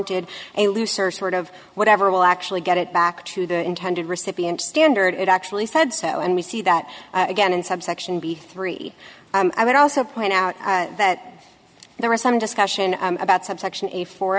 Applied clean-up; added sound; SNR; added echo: none; none; none; none.